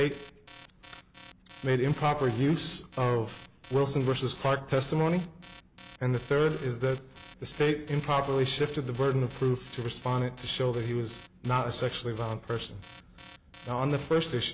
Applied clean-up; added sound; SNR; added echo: none; Alarm; 10 dB; none.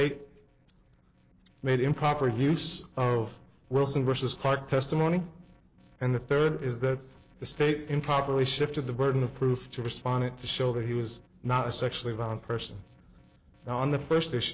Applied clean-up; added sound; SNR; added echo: neural separator model SepFormer DNS4.